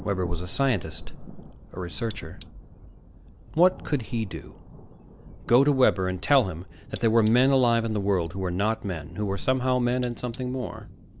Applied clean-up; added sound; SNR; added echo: none; Thunder + Cutlery, silverware; 18 dB; none.